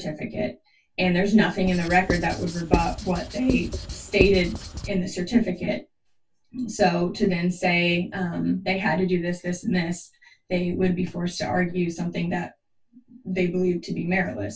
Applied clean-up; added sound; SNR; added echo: none; Writing; 5 dB; reverberation time 0.1 s.